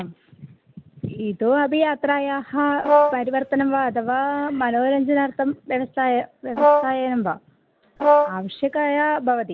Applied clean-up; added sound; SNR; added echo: none; Brass instrument; -3 dB; none.